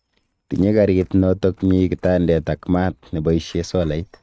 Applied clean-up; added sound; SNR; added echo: neural mask model RNNoise.